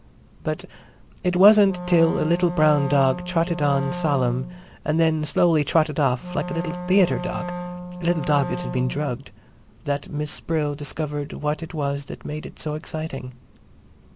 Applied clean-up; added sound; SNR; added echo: none; Wind instrument, woodwind instrument; 8 dB; none.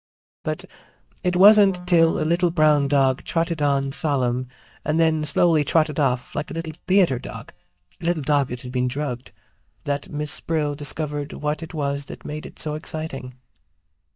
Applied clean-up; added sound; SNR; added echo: neural mask model DeepFilterNet 3.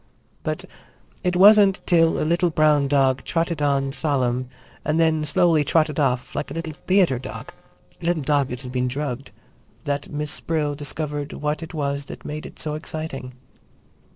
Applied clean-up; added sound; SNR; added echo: neural separator model SepFormer DNS4.